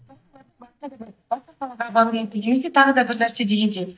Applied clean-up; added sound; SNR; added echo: neural mask model DeepFilterNet 3.